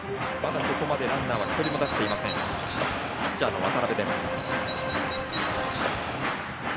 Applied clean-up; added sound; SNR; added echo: none; Bird; 5 dB; none.